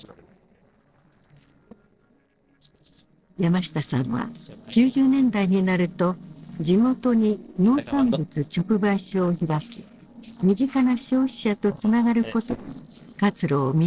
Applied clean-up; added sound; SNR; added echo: neural separator model SepFormer DNS4.